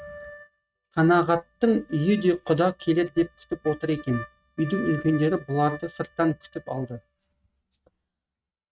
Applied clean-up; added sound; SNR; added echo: neural mask model RNNoise.